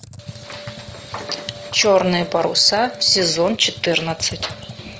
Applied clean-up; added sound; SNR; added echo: none; Computer keyboard; 19 dB; none.